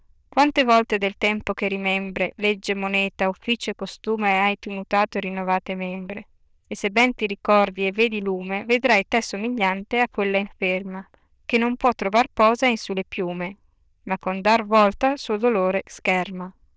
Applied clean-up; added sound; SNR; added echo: neural diffusion model UNIVERSE++.